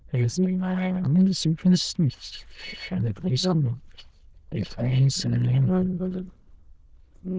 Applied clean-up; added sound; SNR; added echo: neural diffusion model UNIVERSE++.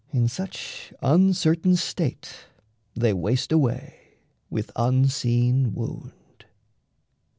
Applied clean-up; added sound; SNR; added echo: none; none; none; none.